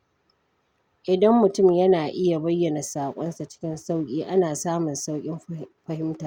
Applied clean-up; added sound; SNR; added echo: none; none; none; none.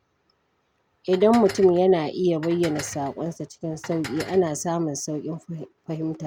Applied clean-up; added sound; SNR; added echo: none; Dishes, pots, and pans; 16 dB; none.